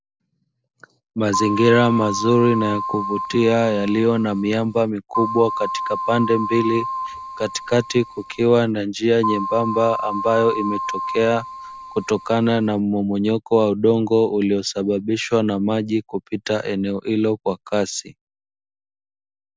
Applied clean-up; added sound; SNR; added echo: none; Keyboard (musical); 7 dB; none.